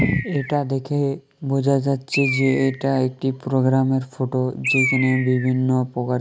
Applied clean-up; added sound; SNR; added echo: none; Bird; 10 dB; none.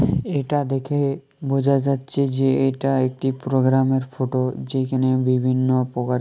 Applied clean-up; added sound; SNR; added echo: none; none; none; none.